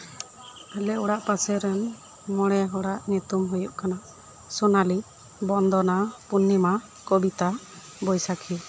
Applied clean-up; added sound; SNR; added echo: none; none; none; none.